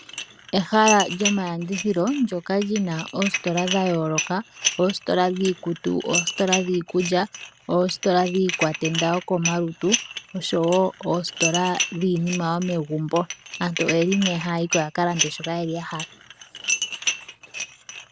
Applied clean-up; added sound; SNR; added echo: none; Dishes, pots, and pans; 7 dB; none.